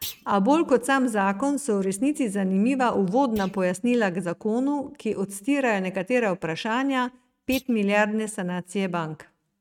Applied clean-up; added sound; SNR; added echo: neural mask model RNNoise.